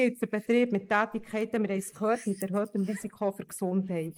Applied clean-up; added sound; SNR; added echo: neural mask model Resemble Enhance denoiser.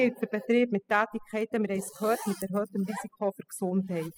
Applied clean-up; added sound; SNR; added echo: classical method spectral subtraction.